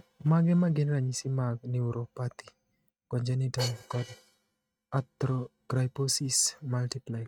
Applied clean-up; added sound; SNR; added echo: neural mask model RNNoise.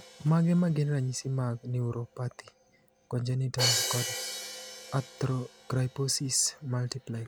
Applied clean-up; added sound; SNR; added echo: none; Crash cymbal; 8 dB; none.